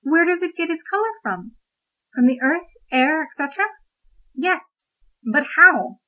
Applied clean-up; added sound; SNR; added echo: none; none; none; none.